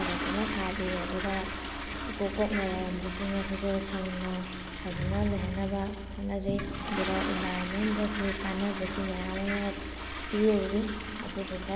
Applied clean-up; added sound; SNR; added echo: none; Toilet flush; 4 dB; none.